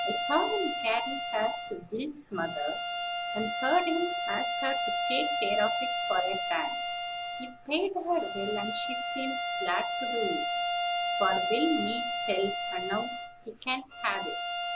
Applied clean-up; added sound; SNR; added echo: none; Bowed string instrument; 0 dB; none.